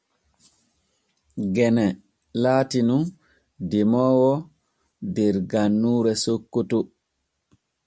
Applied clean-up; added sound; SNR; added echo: none; none; none; none.